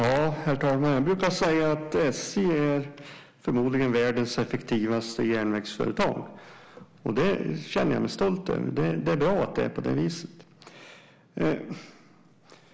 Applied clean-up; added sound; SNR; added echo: none; none; none; none.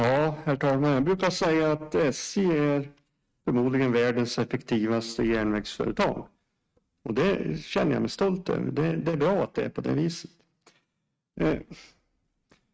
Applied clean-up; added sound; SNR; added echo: neural mask model RNNoise.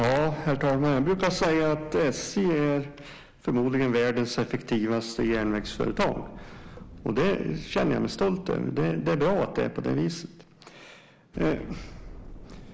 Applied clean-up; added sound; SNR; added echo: none; Explosion; 18 dB; none.